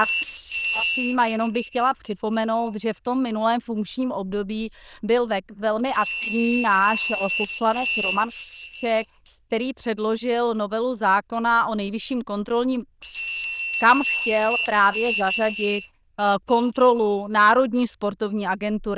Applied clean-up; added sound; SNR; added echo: neural diffusion model UNIVERSE++.